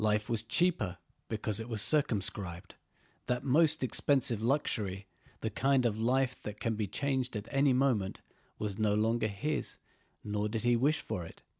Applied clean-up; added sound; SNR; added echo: none; none; none; none.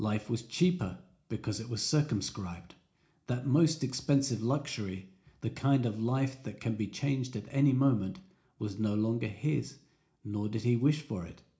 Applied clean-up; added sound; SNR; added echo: none; none; none; reverberation time 0.4 s.